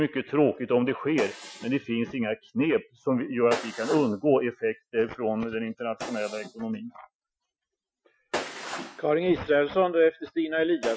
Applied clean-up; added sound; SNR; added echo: classical method Wiener filter.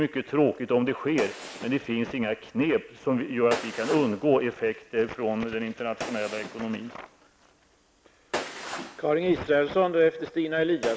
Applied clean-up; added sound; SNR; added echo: none; Gunshot, gunfire; 14 dB; none.